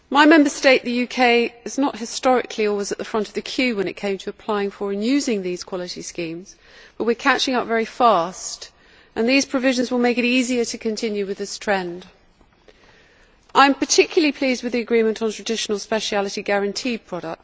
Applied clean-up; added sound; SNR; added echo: none; none; none; none.